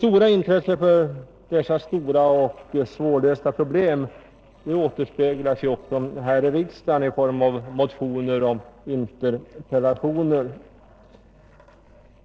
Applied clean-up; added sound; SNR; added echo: neural separator model SepFormer DNS4.